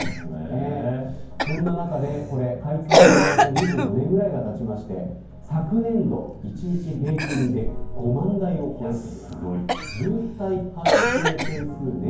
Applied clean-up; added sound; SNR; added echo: none; Cough; -1 dB; reverberation time 0.9 s.